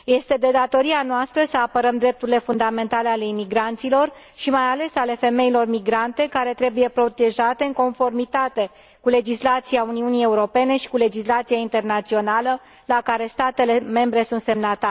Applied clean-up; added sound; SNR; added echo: none; none; none; none.